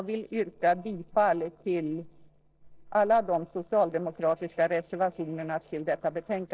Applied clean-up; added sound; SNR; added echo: neural separator model SepFormer DNS4.